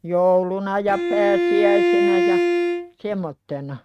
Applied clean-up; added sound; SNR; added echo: neural mask model RNNoise.